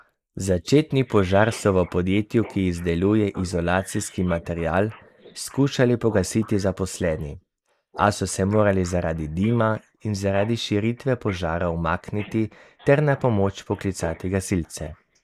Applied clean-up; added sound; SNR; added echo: neural mask model Resemble Enhance denoiser.